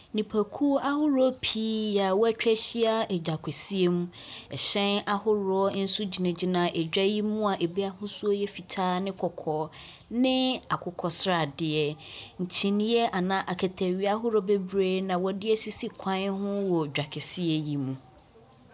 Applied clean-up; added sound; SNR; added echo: none; none; none; none.